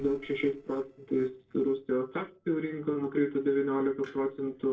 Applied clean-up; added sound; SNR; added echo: neural separator model SepFormer DNS4.